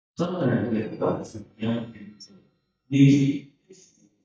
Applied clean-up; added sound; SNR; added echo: neural mask model DeepFilterNet 3.